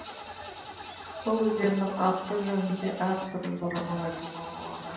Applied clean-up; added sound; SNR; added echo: none; Engine starting / Car; 12 dB; reverberation time 0.9 s.